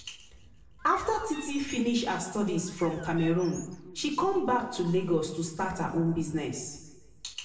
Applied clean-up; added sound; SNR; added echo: none; Bird; 18 dB; reverberation time 0.9 s.